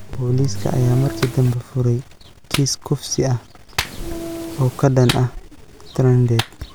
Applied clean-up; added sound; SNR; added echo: none; Train + Clapping; 12 dB; none.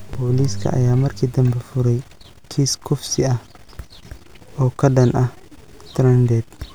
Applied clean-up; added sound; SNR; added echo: none; none; none; none.